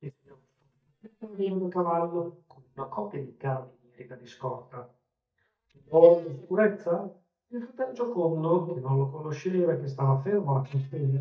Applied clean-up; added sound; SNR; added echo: neural mask model DeepFilterNet 3.